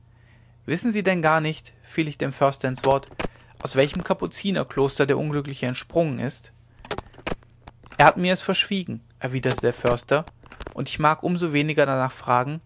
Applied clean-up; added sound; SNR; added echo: none; Telephone; 11 dB; none.